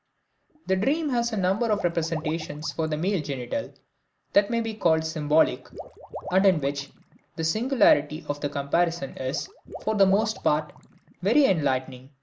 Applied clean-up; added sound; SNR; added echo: none; Water / Liquid; 18 dB; none.